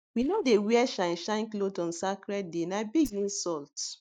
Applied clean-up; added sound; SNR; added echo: neural mask model DeepFilterNet 3.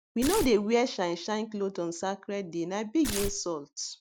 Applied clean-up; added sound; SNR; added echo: none; Tearing; 6 dB; none.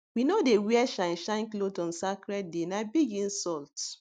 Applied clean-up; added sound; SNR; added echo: none; none; none; none.